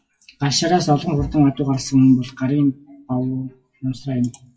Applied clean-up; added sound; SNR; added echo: classical method WPE with log-MMSE.